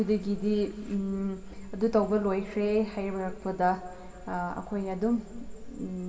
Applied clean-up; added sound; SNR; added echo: none; none; none; reverberation time 2.3 s.